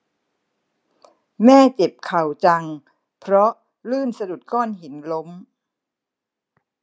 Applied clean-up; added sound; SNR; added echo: none; none; none; none.